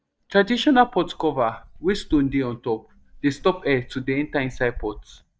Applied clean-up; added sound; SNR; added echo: neural mask model DeepFilterNet 3.